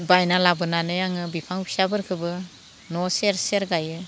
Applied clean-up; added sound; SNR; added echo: none; none; none; none.